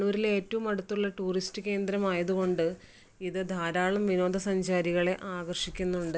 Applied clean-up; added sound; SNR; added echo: none; none; none; none.